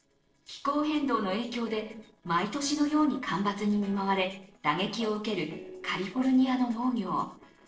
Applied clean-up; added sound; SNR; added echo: neural separator model SepFormer DNS4.